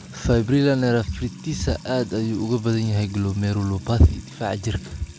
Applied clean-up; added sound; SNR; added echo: none; Trickle, dribble / Water tap, faucet / Music; 18 dB; none.